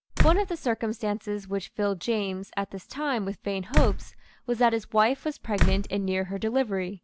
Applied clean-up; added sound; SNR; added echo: none; Slam; -1 dB; none.